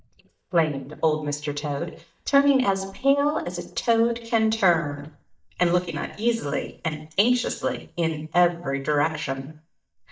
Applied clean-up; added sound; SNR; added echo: neural mask model DeepFilterNet 3.